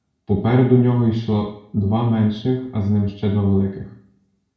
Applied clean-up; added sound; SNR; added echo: none; none; none; reverberation time 0.6 s.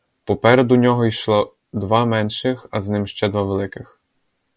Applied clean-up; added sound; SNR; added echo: none; none; none; none.